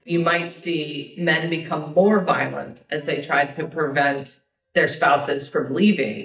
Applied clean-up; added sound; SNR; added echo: neural mask model DeepFilterNet 3.